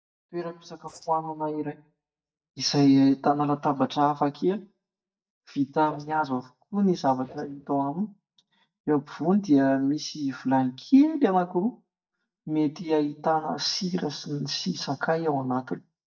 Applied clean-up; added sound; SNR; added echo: neural mask model DeepFilterNet 3.